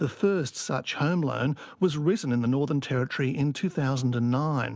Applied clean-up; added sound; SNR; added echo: none; none; none; none.